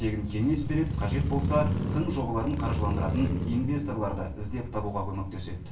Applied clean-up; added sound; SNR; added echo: none; Motorcycle / Crow; 2 dB; reverberation time 0.3 s.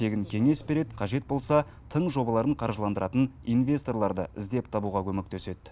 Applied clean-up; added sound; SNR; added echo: none; none; none; none.